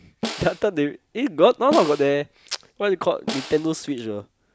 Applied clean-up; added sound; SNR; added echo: none; Snare drum; 13 dB; none.